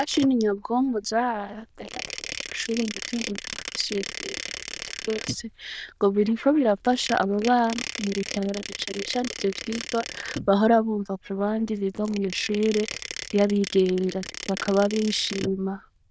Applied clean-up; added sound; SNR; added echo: neural diffusion model UNIVERSE++.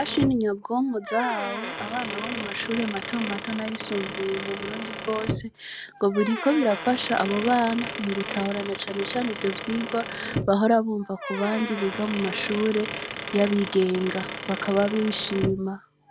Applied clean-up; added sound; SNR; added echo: none; Squeak / Wood; 7 dB; none.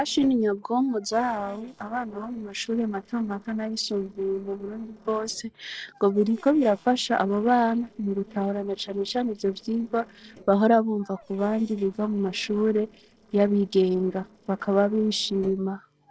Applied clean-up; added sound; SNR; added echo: neural separator model SepFormer DNS4.